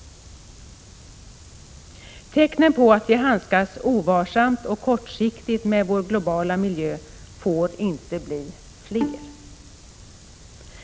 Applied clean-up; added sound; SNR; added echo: none; Bowed string instrument; 12 dB; none.